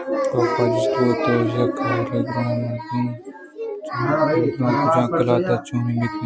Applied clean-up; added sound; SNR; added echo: none; none; none; none.